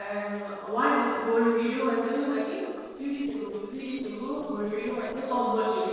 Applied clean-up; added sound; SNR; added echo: neural separator model SepFormer DNS4.